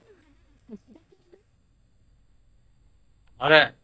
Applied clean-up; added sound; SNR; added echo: neural mask model DeepFilterNet 3.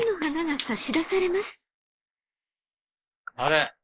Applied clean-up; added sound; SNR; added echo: neural mask model Resemble Enhance denoiser.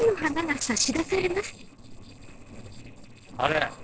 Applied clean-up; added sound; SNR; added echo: neural separator model SepFormer DNS4.